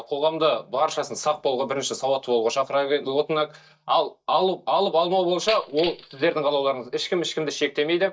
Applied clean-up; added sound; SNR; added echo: neural mask model DeepFilterNet 3.